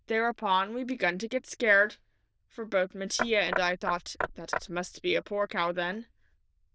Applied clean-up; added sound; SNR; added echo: neural diffusion model UNIVERSE++.